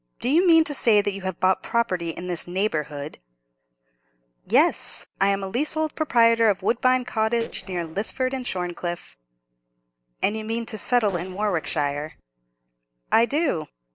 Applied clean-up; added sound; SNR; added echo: neural separator model SepFormer DNS4.